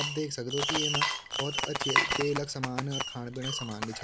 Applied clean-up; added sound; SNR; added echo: none; Water / Liquid + Fireworks; -2 dB; none.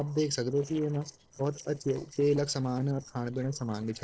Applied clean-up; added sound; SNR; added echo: neural separator model SepFormer DNS4.